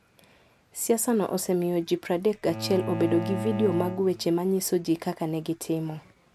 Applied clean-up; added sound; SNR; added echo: none; Bowed string instrument; 9 dB; none.